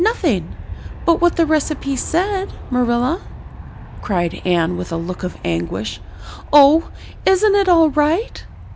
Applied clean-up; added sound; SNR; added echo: none; Aircraft; 14 dB; none.